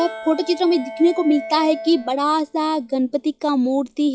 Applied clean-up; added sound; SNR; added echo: classical method log-MMSE.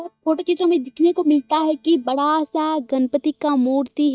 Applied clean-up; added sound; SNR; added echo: neural mask model DeepFilterNet 3.